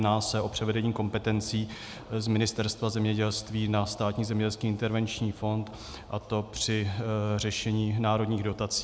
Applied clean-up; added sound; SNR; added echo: none; none; none; none.